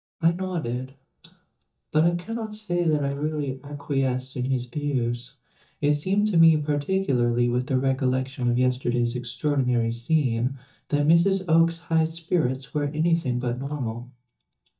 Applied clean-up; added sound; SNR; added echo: neural mask model DeepFilterNet 3.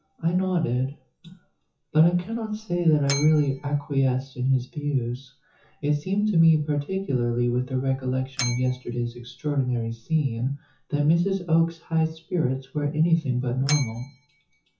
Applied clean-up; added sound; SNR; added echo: classical method WPE with log-MMSE.